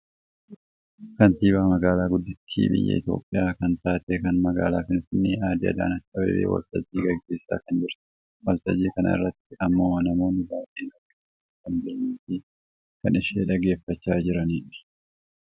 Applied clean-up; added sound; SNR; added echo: none; none; none; none.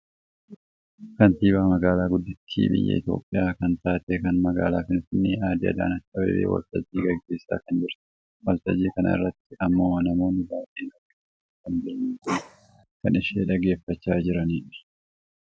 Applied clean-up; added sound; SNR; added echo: none; Bark; 10 dB; none.